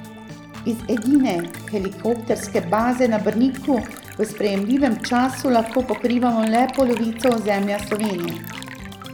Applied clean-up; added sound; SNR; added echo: none; Organ + Liquid; 14 dB; none.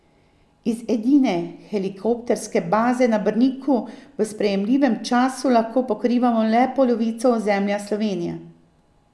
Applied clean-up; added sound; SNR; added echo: none; none; none; none.